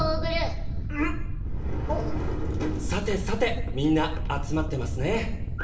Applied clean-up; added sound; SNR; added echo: none; Thunder; -1 dB; reverberation time 0.7 s.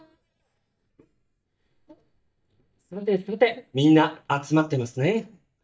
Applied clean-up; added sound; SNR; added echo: neural mask model DeepFilterNet 3.